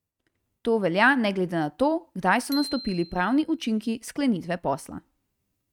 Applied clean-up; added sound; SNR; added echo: neural mask model RNNoise.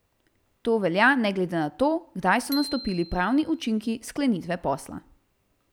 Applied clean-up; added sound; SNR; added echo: none; Bicycle bell; 17 dB; none.